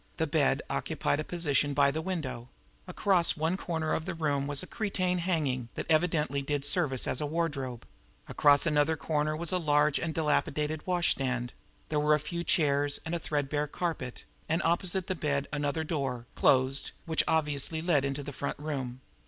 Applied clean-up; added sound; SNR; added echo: none; none; none; none.